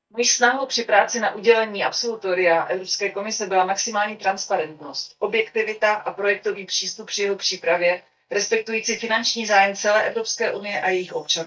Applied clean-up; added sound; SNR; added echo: neural mask model DeepFilterNet 3.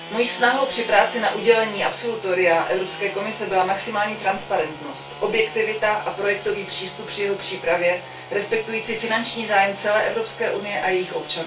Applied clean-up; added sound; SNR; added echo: none; Sawing / Engine; 14 dB; reverberation time 0.2 s.